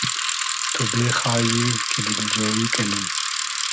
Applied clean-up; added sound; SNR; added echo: none; Bicycle; -1 dB; none.